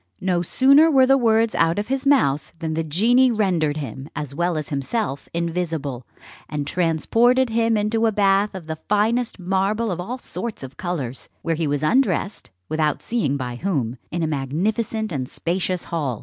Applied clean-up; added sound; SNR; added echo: none; none; none; none.